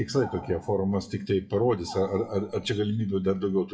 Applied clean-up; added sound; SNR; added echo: classical method WPE with log-MMSE.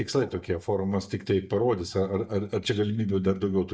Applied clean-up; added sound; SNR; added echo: neural mask model DeepFilterNet 3.